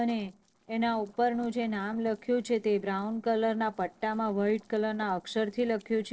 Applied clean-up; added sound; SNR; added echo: neural separator model SepFormer DNS4.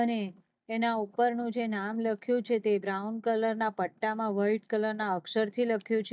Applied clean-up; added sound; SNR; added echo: neural mask model DeepFilterNet 3.